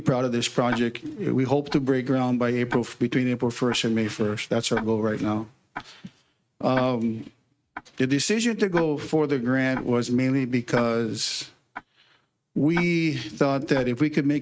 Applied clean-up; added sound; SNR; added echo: neural mask model RNNoise.